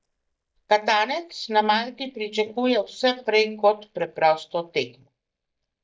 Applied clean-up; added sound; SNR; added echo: neural mask model DeepFilterNet 3.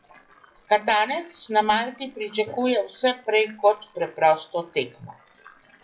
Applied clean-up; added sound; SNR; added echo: classical method WPE with log-MMSE.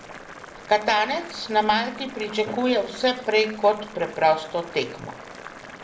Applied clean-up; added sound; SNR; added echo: none; Boiling; 16 dB; reverberation time 0.5 s.